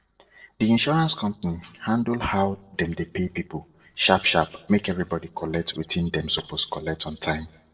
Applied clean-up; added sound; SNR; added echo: neural separator model SepFormer DNS4.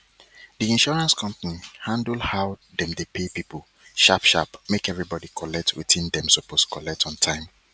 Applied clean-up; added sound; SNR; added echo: none; none; none; none.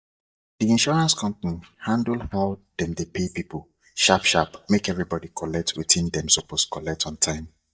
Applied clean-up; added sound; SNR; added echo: neural mask model DeepFilterNet 3.